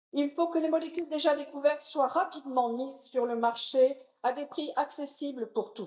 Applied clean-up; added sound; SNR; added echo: neural mask model DeepFilterNet 3.